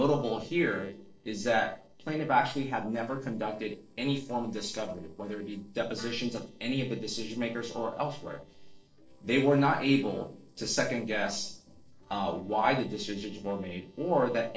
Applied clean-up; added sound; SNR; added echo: neural separator model SepFormer DNS4.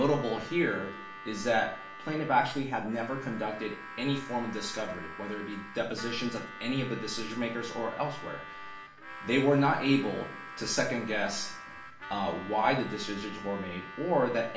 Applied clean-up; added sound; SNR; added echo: none; Harmonica; 13 dB; reverberation time 0.4 s.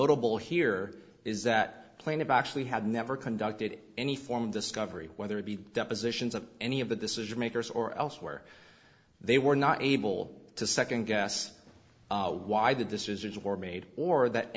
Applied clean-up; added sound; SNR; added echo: none; none; none; none.